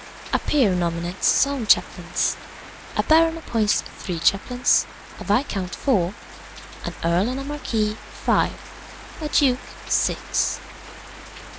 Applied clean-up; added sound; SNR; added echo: none; Rain; 16 dB; none.